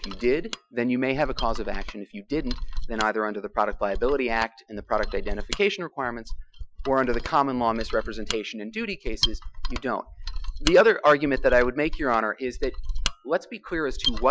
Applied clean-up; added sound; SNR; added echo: classical method Wiener filter.